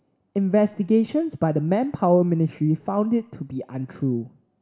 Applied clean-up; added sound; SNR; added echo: none; none; none; none.